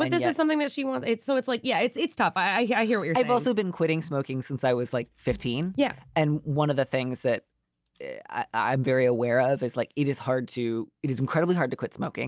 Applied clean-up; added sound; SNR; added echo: none; none; none; none.